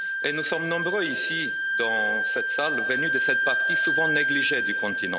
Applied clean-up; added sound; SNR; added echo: none; Wind instrument, woodwind instrument; -4 dB; none.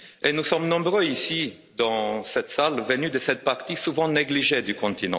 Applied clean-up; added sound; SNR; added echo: none; none; none; none.